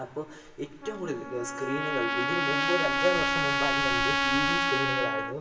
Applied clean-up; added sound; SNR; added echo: none; Trumpet; -4 dB; reverberation time 0.9 s.